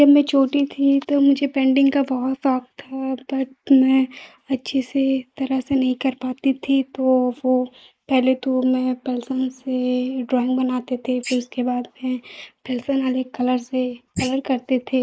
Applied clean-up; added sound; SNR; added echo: neural mask model Resemble Enhance denoiser.